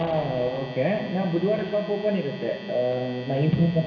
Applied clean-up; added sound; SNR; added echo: none; Alarm; 19 dB; reverberation time 2.2 s.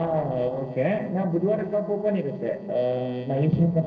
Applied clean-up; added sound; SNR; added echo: neural separator model SepFormer DNS4.